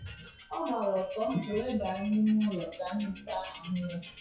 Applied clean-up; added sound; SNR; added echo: classical method WPE with log-MMSE.